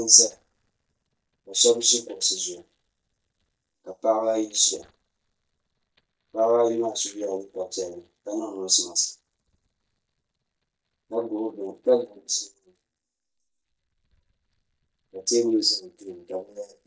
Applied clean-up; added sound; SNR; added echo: neural mask model DeepFilterNet 3.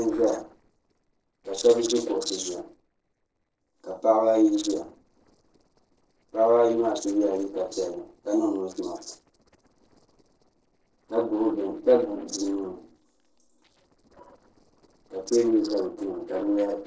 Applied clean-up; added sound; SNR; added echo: neural separator model SepFormer DNS4.